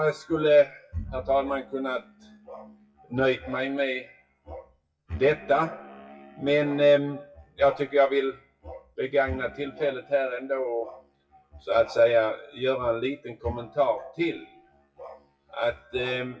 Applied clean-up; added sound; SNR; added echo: classical method WPE with log-MMSE.